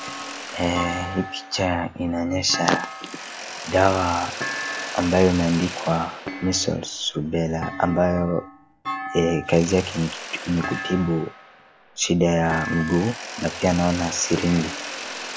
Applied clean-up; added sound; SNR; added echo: none; Thump, thud + Mechanisms; 10 dB; none.